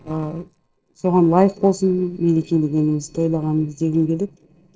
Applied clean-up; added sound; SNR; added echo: neural separator model SepFormer DNS4.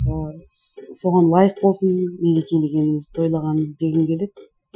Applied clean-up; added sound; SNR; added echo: classical method Wiener filter.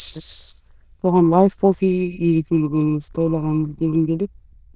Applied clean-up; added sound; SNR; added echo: neural diffusion model UNIVERSE++.